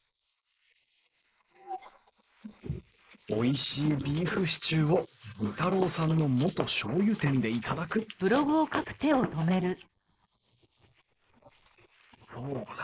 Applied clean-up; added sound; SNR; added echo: neural mask model Resemble Enhance denoiser.